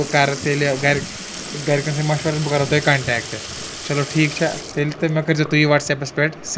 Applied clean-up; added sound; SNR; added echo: none; Sink (filling or washing) / Liquid; 13 dB; none.